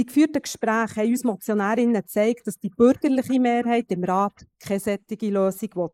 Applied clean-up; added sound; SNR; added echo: neural mask model Resemble Enhance denoiser.